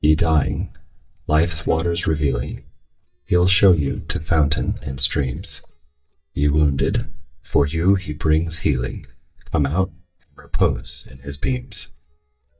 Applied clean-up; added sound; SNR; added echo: neural mask model DeepFilterNet 3.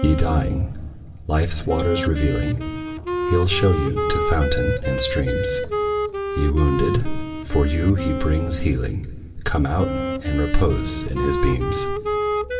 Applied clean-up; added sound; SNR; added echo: none; Wind instrument, woodwind instrument; 5 dB; reverberation time 2.9 s.